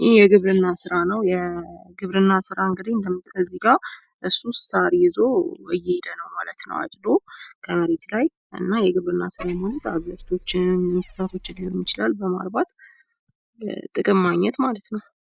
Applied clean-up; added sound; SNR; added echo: neural mask model DeepFilterNet 3.